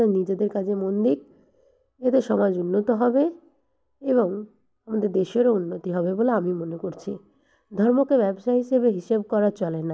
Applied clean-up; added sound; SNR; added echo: none; none; none; none.